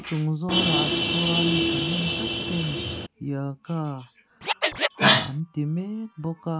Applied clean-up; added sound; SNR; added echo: none; Vehicle horn, car horn, honking + Scratching (performance technique); -4 dB; none.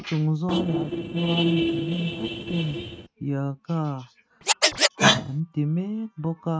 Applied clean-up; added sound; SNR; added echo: neural mask model RNNoise.